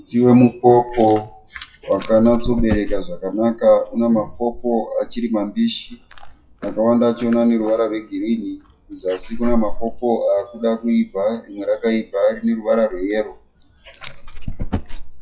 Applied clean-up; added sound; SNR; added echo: classical method WPE with log-MMSE.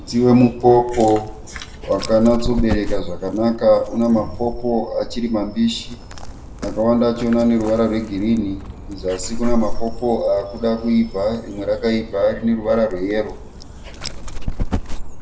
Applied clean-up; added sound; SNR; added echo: none; Dog; 7 dB; reverberation time 0.5 s.